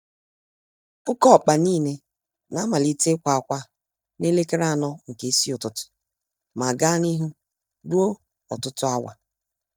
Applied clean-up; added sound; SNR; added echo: neural mask model DeepFilterNet 3.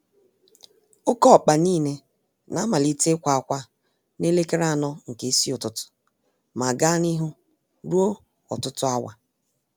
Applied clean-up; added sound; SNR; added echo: none; none; none; none.